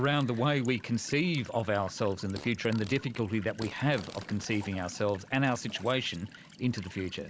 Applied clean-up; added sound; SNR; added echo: none; Fart + Walk, footsteps / Stream / Trickle, dribble / Chirp, tweet; 18 dB; none.